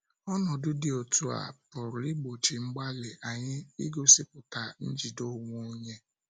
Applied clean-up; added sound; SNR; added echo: none; none; none; none.